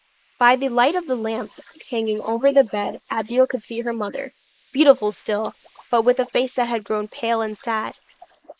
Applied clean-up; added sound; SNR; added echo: neural mask model Resemble Enhance denoiser.